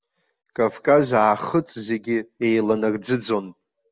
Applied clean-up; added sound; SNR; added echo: none; none; none; none.